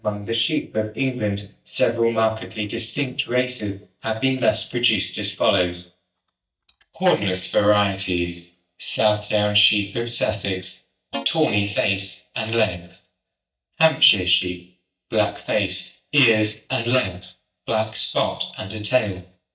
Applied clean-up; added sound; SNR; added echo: neural mask model DeepFilterNet 3.